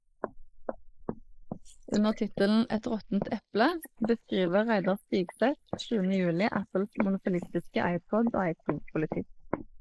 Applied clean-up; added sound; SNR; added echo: neural mask model Resemble Enhance denoiser.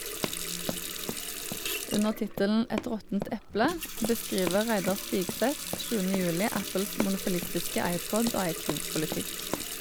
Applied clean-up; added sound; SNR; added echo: none; Water tap, faucet + Run; 4 dB; none.